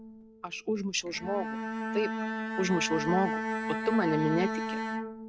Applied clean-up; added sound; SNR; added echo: none; Bowed string instrument; 3 dB; none.